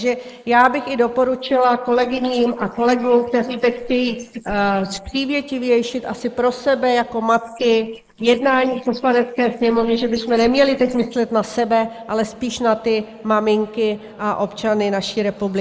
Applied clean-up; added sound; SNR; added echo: neural mask model Resemble Enhance denoiser.